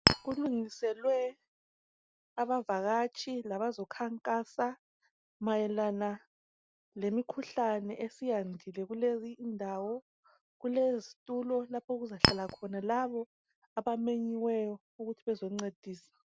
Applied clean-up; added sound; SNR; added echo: none; Chink, clink; -5 dB; none.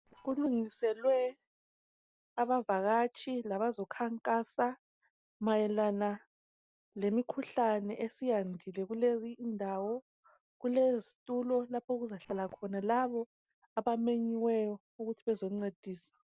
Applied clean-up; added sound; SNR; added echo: neural separator model SepFormer DNS4.